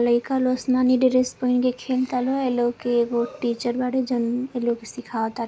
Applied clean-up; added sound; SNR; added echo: none; none; none; none.